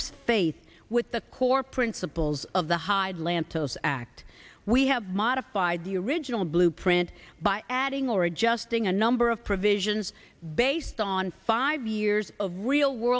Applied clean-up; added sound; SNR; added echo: none; none; none; none.